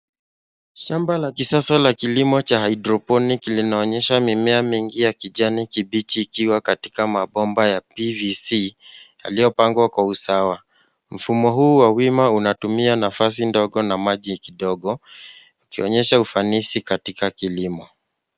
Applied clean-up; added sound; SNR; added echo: none; none; none; none.